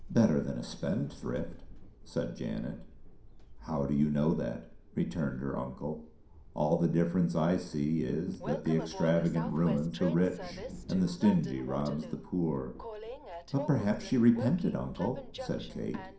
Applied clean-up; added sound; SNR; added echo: none; Train; 13 dB; reverberation time 0.5 s.